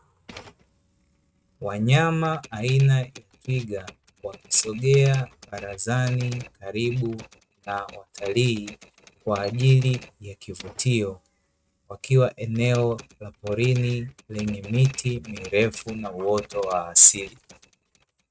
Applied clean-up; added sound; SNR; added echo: neural mask model RNNoise.